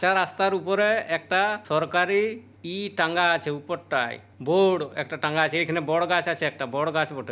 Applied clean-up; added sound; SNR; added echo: none; none; none; none.